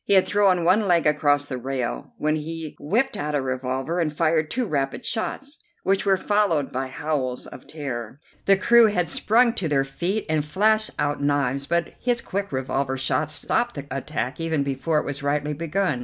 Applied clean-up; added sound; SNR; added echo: none; none; none; none.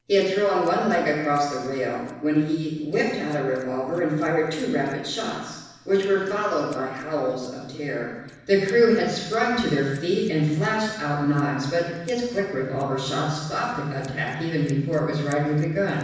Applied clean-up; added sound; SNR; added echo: neural separator model SepFormer DNS4.